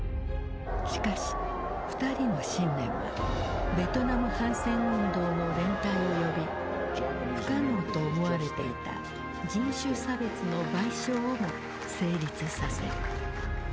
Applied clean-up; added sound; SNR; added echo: none; none; none; none.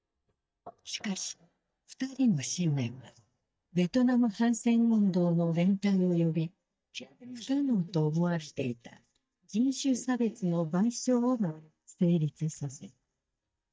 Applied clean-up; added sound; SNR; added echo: neural mask model DeepFilterNet 3.